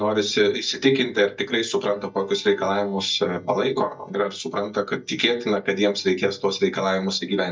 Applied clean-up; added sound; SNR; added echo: neural mask model DeepFilterNet 3.